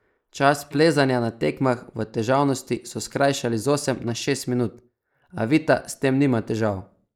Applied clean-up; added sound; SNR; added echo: neural mask model Resemble Enhance denoiser.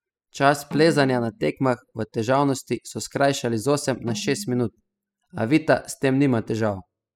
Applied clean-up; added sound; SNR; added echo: classical method spectral subtraction.